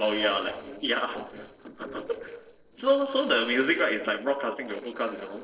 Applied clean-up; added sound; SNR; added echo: neural separator model SepFormer DNS4.